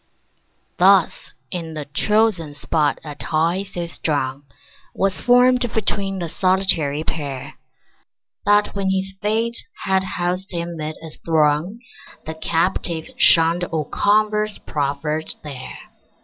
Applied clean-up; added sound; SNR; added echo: none; none; none; none.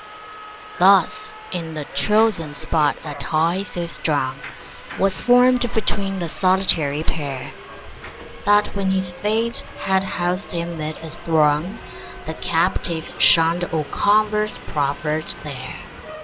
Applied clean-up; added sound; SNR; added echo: none; Subway, metro, underground; 15 dB; none.